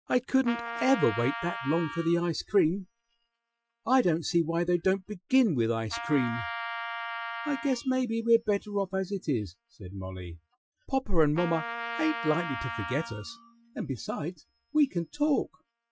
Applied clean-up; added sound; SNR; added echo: classical method Wiener filter.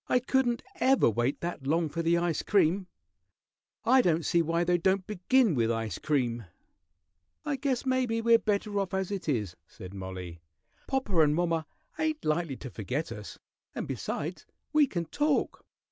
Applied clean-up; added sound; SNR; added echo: none; none; none; none.